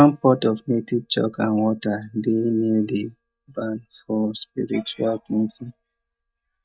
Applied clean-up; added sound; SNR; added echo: neural mask model DeepFilterNet 3.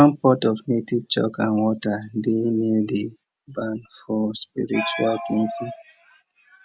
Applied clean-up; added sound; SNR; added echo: none; none; none; none.